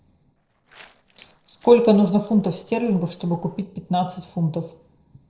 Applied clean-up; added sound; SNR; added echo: neural separator model SepFormer DNS4.